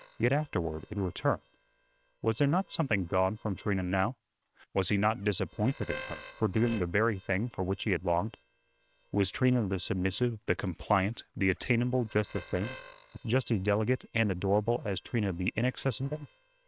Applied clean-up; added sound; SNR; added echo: neural separator model SepFormer WHAM!.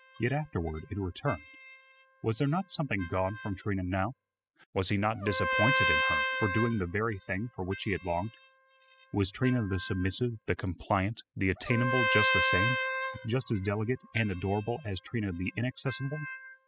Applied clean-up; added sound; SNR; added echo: classical method spectral subtraction.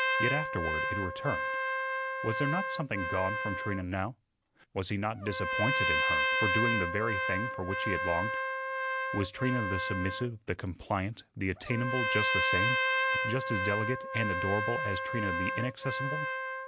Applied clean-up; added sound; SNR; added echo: none; Trumpet; -2 dB; none.